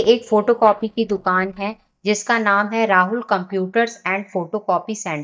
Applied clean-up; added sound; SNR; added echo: neural mask model DeepFilterNet 3.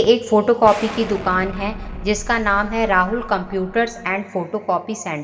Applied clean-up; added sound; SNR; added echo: none; Explosion; 13 dB; reverberation time 2.0 s.